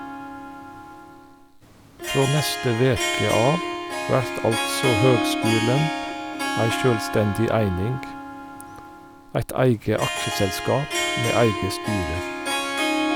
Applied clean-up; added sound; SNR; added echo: none; Harp; 3 dB; none.